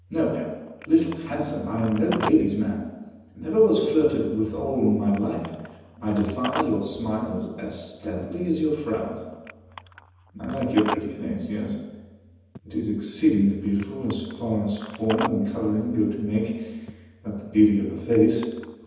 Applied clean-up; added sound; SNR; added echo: none; Telephone; 15 dB; reverberation time 1.1 s.